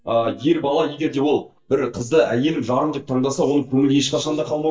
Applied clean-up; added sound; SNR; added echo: neural mask model DeepFilterNet 3.